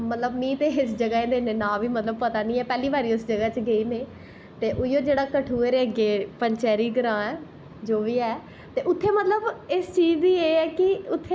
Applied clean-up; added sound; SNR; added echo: none; none; none; none.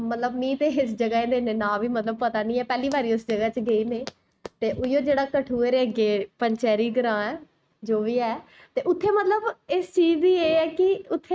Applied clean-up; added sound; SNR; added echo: neural mask model RNNoise.